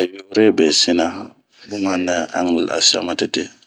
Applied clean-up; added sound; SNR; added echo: none; none; none; none.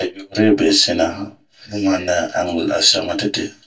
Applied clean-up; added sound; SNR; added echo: none; none; none; reverberation time 0.1 s.